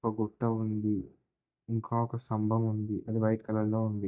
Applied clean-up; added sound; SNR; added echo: neural mask model DeepFilterNet 3.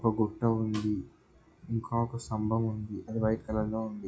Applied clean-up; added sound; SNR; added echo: classical method WPE with log-MMSE.